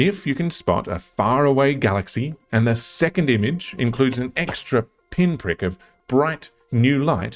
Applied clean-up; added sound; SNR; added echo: neural mask model RNNoise.